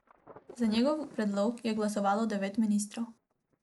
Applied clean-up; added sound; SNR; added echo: neural mask model RNNoise.